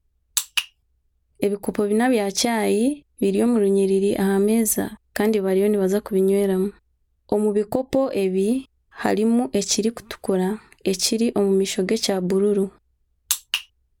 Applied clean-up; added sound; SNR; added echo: none; none; none; none.